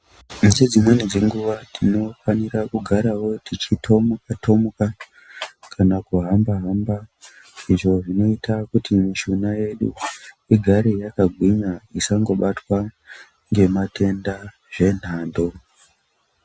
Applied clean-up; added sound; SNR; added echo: none; none; none; none.